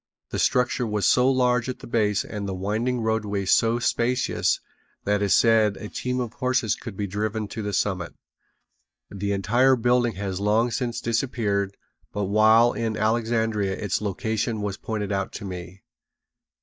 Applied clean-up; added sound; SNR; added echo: neural mask model DeepFilterNet 3.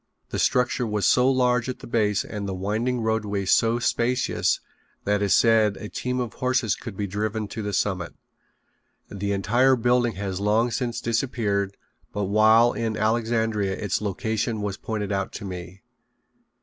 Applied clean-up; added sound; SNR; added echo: none; none; none; none.